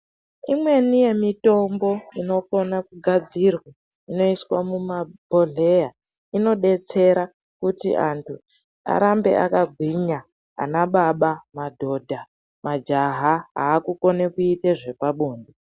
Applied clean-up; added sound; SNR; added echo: none; none; none; none.